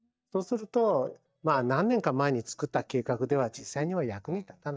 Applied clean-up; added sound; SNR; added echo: neural mask model DeepFilterNet 3.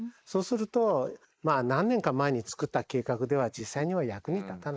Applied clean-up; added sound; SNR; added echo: neural mask model Resemble Enhance denoiser.